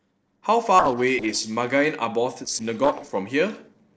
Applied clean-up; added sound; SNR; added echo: neural separator model SepFormer DNS4.